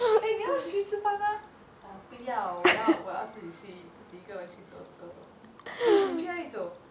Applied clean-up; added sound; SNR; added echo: none; none; none; none.